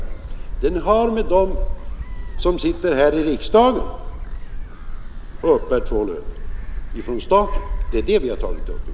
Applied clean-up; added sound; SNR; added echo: none; Gull, seagull; 4 dB; none.